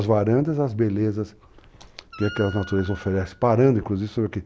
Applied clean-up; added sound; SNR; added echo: none; Wind instrument, woodwind instrument; 17 dB; none.